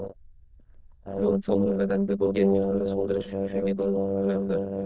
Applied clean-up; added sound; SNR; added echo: neural diffusion model UNIVERSE++.